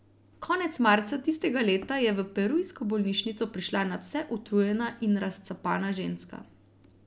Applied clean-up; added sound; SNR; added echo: none; none; none; none.